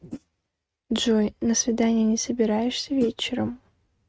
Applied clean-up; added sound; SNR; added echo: neural mask model RNNoise.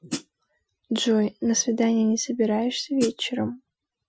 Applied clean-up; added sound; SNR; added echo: classical method Wiener filter.